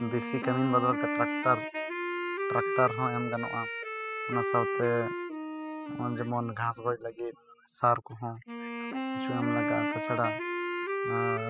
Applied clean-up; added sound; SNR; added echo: classical method spectral subtraction.